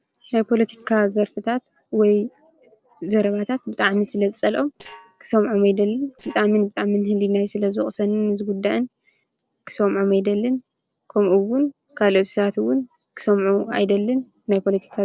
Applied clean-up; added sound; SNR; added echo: neural separator model SepFormer DNS4.